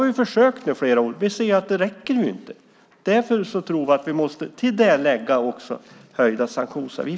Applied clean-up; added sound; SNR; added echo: none; none; none; none.